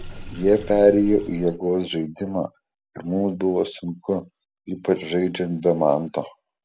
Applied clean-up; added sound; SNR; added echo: none; Sink (filling or washing) / Water; 18 dB; none.